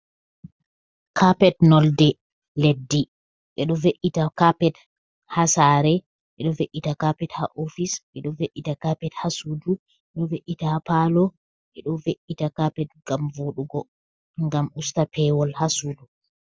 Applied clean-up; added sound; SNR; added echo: none; none; none; none.